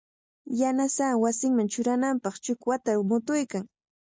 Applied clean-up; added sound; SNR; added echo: none; none; none; none.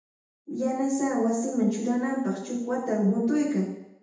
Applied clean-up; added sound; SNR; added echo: none; none; none; reverberation time 0.8 s.